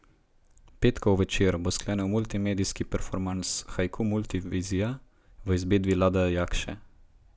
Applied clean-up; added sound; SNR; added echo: none; none; none; none.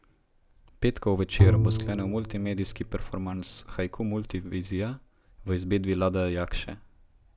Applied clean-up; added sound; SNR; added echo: none; Bowed string instrument; -2 dB; none.